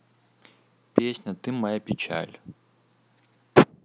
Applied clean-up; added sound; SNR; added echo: none; none; none; none.